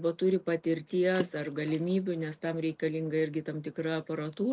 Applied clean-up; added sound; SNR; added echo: none; Water / Splash, splatter; 15 dB; none.